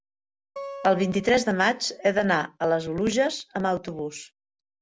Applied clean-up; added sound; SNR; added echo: none; Acoustic guitar; 17 dB; none.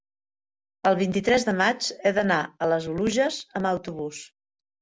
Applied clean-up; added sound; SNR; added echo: none; none; none; none.